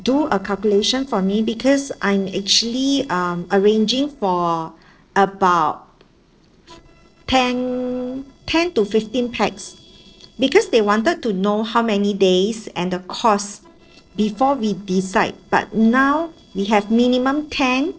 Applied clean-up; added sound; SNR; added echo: neural separator model SepFormer DNS4.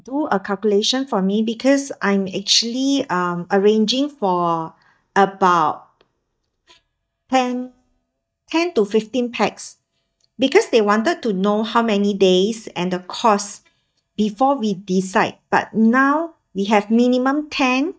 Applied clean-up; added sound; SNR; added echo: neural mask model DeepFilterNet 3.